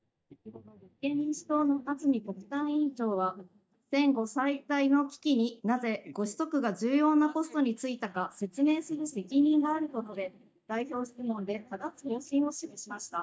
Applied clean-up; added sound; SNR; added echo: neural mask model DeepFilterNet 3.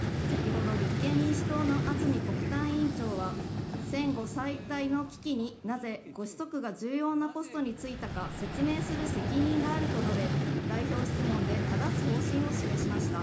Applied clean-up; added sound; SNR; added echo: none; Vehicle; -1 dB; reverberation time 0.4 s.